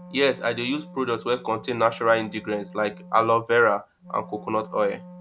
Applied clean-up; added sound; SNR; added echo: none; Wind instrument, woodwind instrument; 19 dB; none.